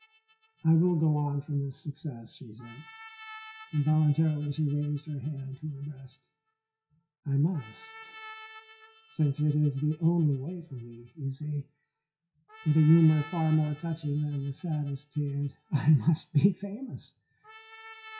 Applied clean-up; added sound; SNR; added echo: classical method WPE with log-MMSE.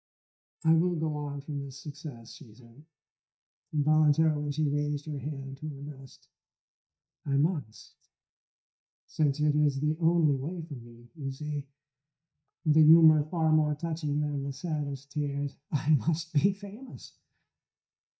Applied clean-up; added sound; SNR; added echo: neural mask model DeepFilterNet 3.